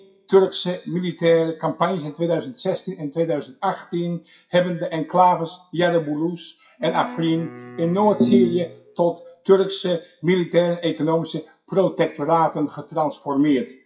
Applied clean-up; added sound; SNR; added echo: classical method WPE with log-MMSE.